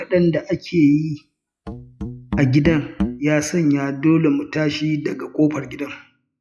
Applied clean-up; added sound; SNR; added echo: classical method log-MMSE.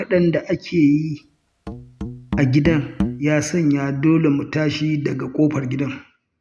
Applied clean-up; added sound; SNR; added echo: none; Musical instrument; 9 dB; none.